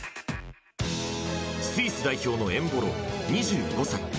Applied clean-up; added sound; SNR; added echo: none; none; none; none.